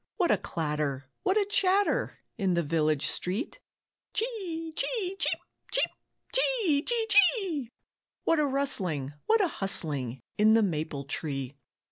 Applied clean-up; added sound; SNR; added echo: none; none; none; none.